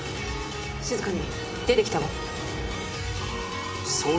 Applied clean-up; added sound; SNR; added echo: none; none; none; reverberation time 2.6 s.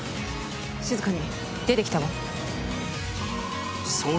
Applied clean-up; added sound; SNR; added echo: none; none; none; none.